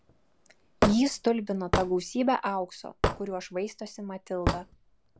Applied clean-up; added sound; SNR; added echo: none; Hammer / Wood; 3 dB; none.